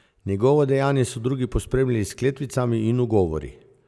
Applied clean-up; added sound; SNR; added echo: none; none; none; none.